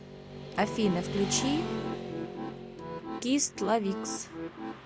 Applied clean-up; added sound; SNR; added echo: none; Motorcycle / Traffic noise, roadway noise + Accordion; 4 dB; none.